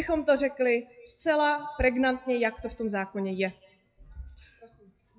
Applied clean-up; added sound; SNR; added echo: classical method WPE with log-MMSE.